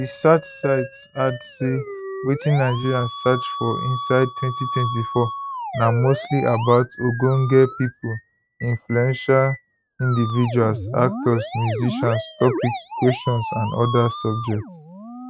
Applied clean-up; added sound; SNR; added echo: neural mask model RNNoise.